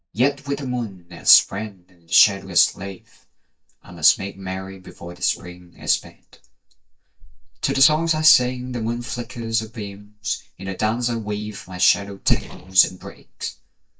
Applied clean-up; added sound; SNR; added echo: neural mask model DeepFilterNet 3.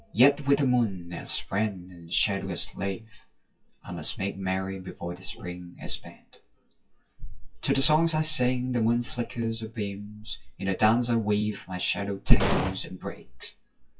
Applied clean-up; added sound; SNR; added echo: classical method WPE with log-MMSE.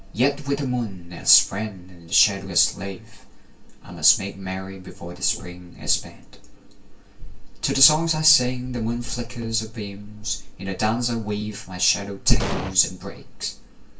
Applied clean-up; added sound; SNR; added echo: none; Explosion; 3 dB; reverberation time 0.3 s.